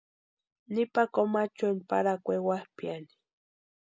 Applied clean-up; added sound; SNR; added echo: none; none; none; none.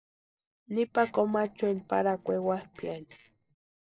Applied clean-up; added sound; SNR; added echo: neural separator model SepFormer DNS4.